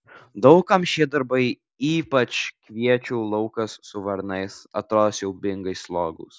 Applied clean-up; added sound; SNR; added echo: none; none; none; none.